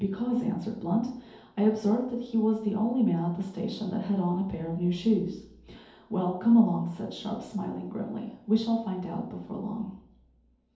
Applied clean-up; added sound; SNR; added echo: none; none; none; reverberation time 2.2 s.